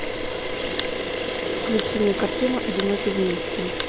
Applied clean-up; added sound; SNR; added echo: none; Camera; 0 dB; none.